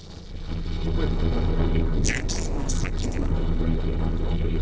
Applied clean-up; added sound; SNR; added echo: neural separator model SepFormer DNS4.